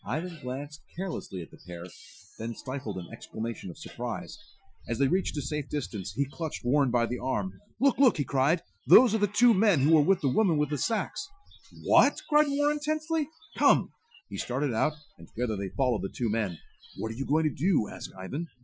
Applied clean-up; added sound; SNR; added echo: classical method Wiener filter.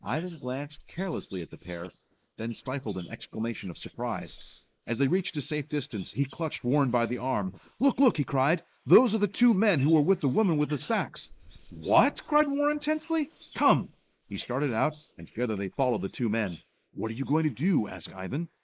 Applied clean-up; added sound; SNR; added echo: neural mask model Resemble Enhance denoiser.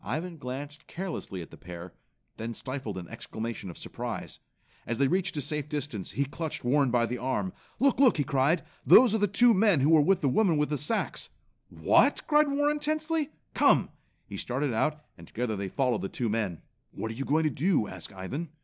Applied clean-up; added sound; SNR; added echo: none; none; none; none.